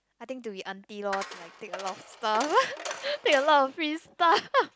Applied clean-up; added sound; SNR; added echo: none; Coin (dropping); 12 dB; none.